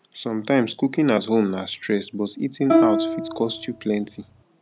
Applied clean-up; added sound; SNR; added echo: none; Plucked string instrument; -1 dB; none.